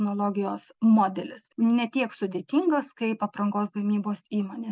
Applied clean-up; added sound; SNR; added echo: none; none; none; none.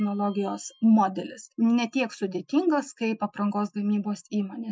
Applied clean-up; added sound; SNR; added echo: classical method Wiener filter.